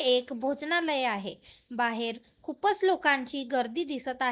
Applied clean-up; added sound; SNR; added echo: none; none; none; none.